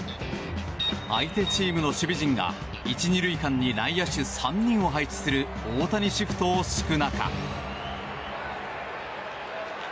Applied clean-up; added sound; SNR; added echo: none; none; none; none.